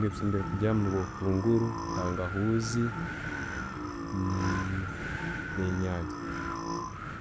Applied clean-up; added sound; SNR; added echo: none; Wind + Burping, eructation; 4 dB; none.